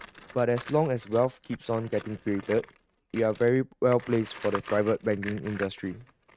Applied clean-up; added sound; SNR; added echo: neural mask model RNNoise.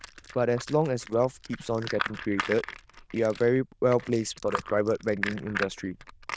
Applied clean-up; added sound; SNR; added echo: neural diffusion model UNIVERSE++.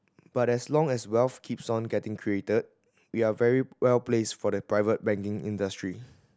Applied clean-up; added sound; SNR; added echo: none; none; none; none.